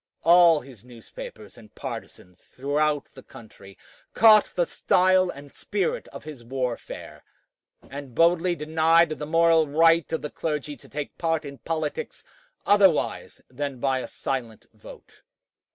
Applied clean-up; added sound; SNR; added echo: none; none; none; none.